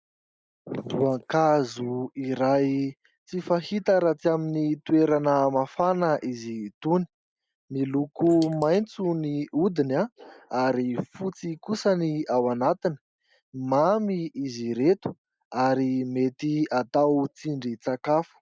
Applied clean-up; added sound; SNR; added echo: neural mask model Resemble Enhance denoiser.